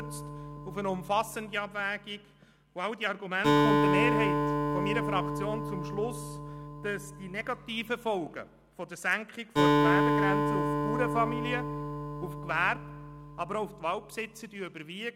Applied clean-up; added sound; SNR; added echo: none; Acoustic guitar; -3 dB; none.